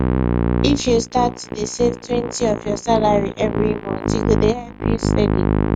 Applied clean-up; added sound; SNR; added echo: neural mask model RNNoise.